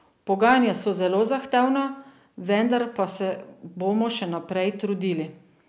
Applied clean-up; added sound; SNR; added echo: none; none; none; none.